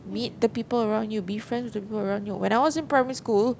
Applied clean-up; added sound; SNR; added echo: none; none; none; none.